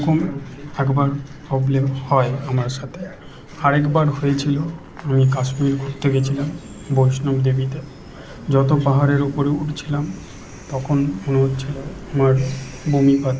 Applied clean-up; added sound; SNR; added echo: none; Train; 19 dB; none.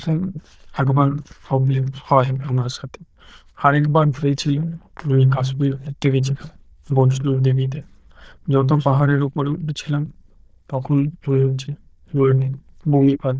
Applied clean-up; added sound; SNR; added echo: neural diffusion model UNIVERSE++.